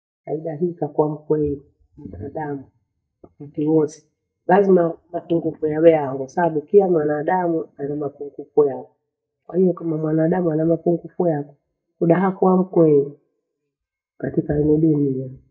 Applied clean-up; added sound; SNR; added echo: neural mask model DeepFilterNet 3.